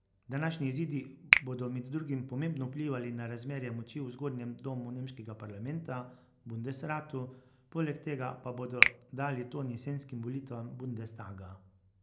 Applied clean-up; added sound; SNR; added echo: none; Finger snapping; -4 dB; none.